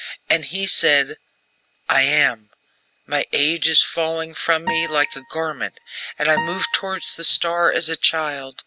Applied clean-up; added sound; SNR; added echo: none; Acoustic guitar; 10 dB; none.